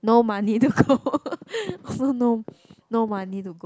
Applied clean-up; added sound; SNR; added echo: none; none; none; none.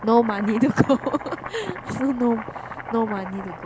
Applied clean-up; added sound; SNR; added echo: none; Domestic sounds, home sounds; 12 dB; none.